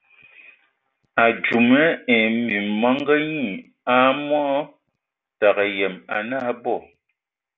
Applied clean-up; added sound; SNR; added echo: none; none; none; none.